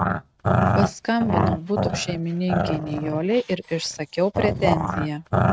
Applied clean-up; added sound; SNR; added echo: neural mask model RNNoise.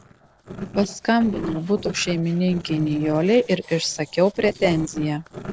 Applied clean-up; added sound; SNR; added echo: neural separator model SepFormer DNS4.